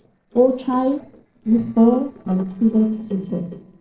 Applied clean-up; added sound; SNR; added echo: neural separator model SepFormer DNS4.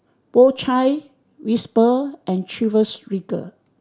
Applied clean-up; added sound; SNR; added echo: none; none; none; none.